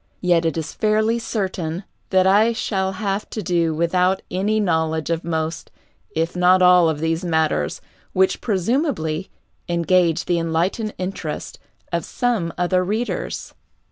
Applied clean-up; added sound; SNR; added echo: none; none; none; none.